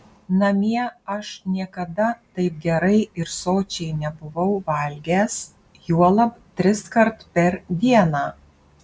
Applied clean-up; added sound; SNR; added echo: none; none; none; none.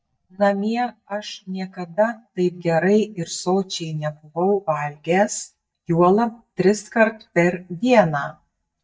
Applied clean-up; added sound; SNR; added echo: neural mask model DeepFilterNet 3.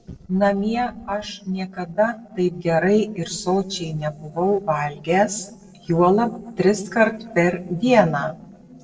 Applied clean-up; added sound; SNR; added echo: neural separator model SepFormer DNS4.